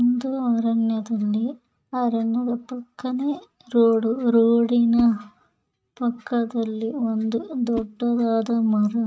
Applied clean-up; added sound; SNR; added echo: neural mask model RNNoise.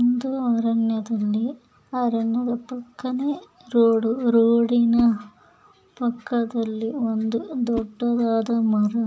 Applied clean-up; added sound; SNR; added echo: none; Whoosh, swoosh, swish; 18 dB; none.